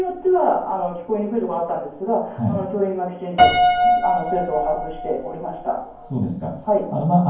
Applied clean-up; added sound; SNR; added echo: none; Piano; 2 dB; reverberation time 0.9 s.